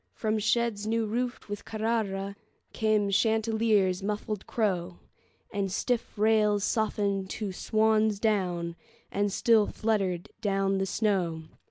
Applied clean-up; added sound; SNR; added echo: none; none; none; none.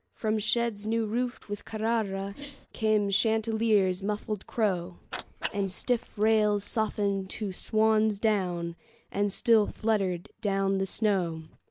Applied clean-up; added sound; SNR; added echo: neural mask model Resemble Enhance denoiser.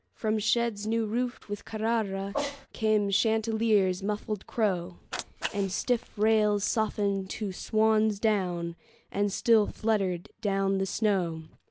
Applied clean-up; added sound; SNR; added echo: none; Cat; 17 dB; none.